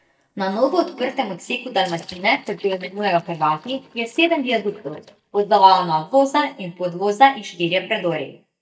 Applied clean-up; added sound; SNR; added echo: neural mask model DeepFilterNet 3.